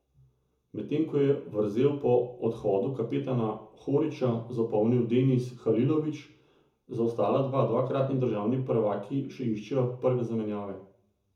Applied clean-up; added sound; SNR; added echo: none; none; none; reverberation time 0.6 s.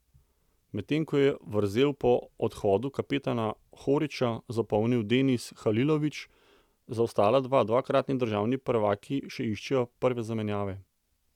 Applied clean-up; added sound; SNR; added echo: none; none; none; none.